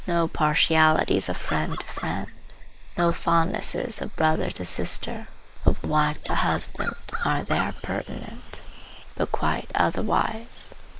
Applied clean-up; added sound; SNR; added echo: neural mask model Resemble Enhance denoiser.